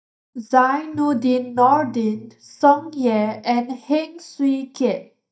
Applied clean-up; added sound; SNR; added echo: neural mask model DeepFilterNet 3.